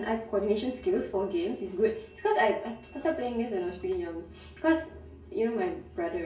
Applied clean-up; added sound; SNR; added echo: none; none; none; reverberation time 0.2 s.